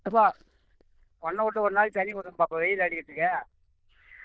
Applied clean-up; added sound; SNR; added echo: neural diffusion model UNIVERSE++.